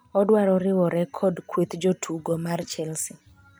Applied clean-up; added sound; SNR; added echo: none; none; none; none.